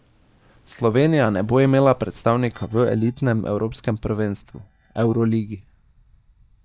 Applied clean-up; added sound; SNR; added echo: neural mask model DeepFilterNet 3.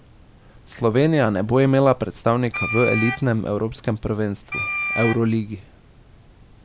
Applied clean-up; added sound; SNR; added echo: none; Wind instrument, woodwind instrument; 6 dB; none.